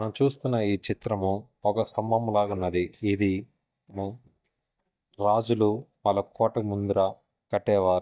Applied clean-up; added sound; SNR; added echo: neural mask model DeepFilterNet 3.